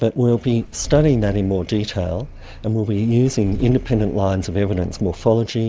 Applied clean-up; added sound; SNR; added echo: none; Engine starting / Car; 14 dB; none.